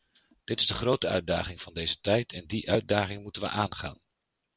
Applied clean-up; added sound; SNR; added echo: none; none; none; none.